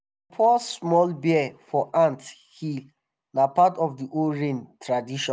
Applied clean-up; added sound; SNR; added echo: none; none; none; none.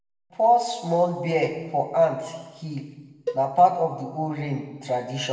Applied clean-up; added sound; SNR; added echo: none; Cowbell; 13 dB; reverberation time 1.2 s.